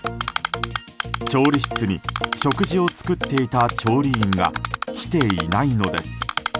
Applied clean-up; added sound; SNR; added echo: none; Typing; 6 dB; none.